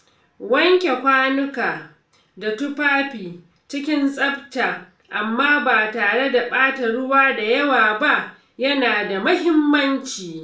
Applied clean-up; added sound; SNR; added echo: none; none; none; reverberation time 0.4 s.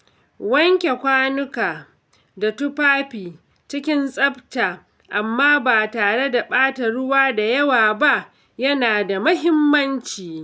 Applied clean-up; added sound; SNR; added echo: none; none; none; none.